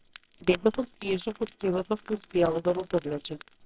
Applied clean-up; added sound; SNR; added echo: neural separator model SepFormer WHAMR!.